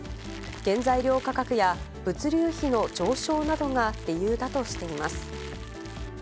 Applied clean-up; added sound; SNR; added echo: none; Crackle; 19 dB; none.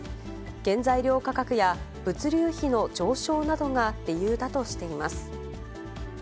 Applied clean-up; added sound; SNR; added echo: none; none; none; none.